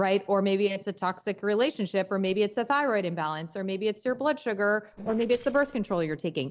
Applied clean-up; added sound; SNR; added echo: neural separator model SepFormer DNS4.